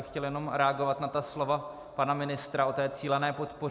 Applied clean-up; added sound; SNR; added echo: none; none; none; none.